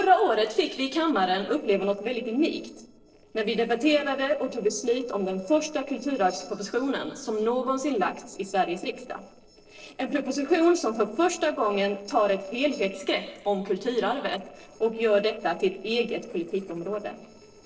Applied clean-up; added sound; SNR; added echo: neural separator model SepFormer DNS4.